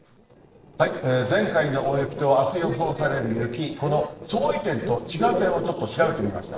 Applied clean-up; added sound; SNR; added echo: neural separator model SepFormer DNS4.